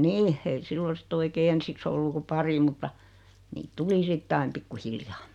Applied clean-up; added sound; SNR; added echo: none; none; none; none.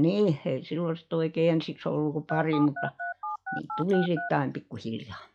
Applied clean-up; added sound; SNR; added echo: classical method log-MMSE.